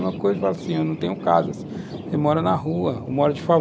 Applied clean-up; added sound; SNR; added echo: none; Thunder; 10 dB; none.